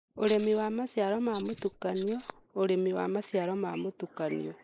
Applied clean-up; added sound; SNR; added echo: neural mask model Resemble Enhance denoiser.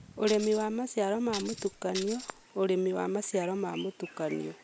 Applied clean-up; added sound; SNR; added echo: none; Tambourine; 11 dB; none.